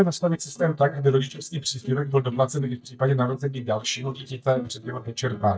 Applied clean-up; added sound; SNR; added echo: neural mask model DeepFilterNet 3.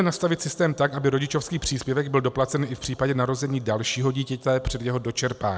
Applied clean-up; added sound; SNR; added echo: none; none; none; none.